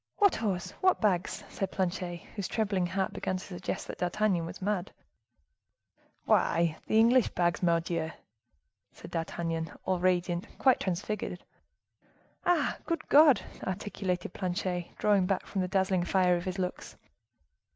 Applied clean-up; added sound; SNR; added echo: none; none; none; none.